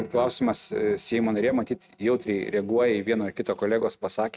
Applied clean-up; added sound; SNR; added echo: neural mask model RNNoise.